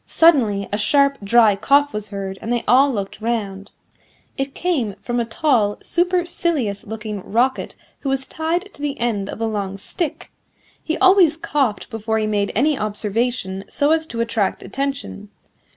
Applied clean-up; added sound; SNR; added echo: none; none; none; none.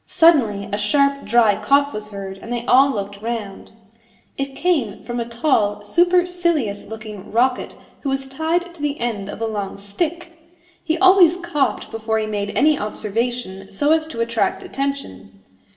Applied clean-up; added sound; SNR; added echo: none; none; none; reverberation time 0.8 s.